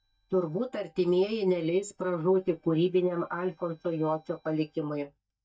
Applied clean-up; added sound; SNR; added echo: neural mask model DeepFilterNet 3.